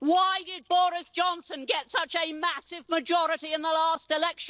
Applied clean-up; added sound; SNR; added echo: neural separator model SepFormer DNS4.